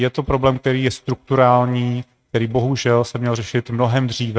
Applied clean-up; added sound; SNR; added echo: neural mask model RNNoise.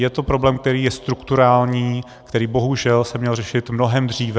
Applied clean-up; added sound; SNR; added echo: none; none; none; none.